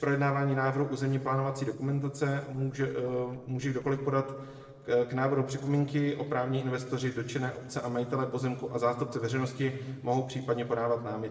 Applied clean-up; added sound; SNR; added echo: neural separator model SepFormer DNS4.